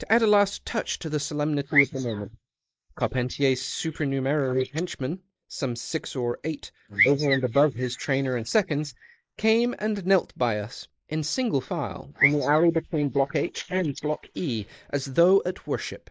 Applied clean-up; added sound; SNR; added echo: neural mask model Resemble Enhance denoiser.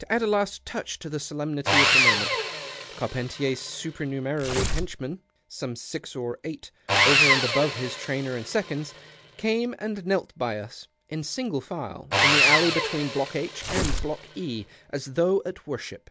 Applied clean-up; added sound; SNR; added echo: none; Tearing + Sawing; -1 dB; none.